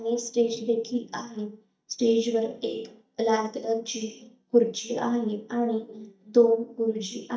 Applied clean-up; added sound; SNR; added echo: neural mask model DeepFilterNet 3.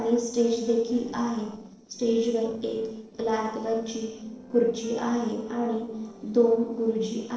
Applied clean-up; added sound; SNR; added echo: neural separator model SepFormer DNS4.